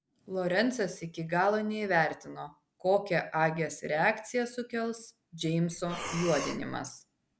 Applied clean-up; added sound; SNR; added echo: none; Breathing; 8 dB; none.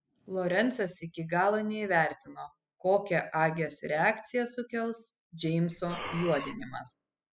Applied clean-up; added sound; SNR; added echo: classical method spectral subtraction.